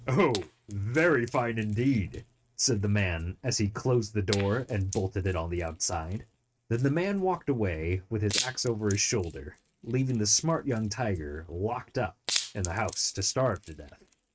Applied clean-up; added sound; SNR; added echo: neural mask model RNNoise.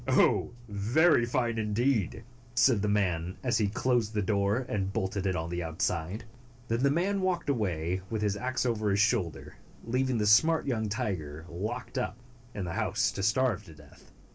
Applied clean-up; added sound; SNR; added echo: none; none; none; none.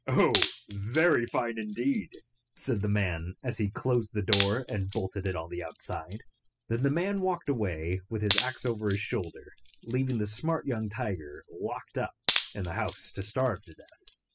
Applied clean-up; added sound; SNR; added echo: classical method spectral subtraction.